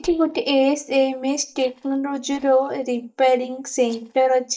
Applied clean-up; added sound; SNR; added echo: neural mask model DeepFilterNet 3.